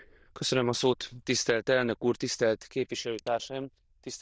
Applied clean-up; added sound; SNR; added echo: neural diffusion model UNIVERSE++.